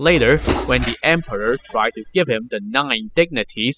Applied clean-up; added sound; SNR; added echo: classical method spectral subtraction.